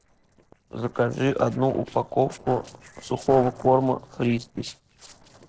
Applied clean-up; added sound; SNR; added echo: neural separator model SepFormer DNS4.